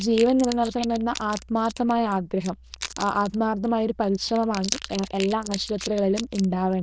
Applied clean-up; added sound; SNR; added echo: neural diffusion model UNIVERSE++.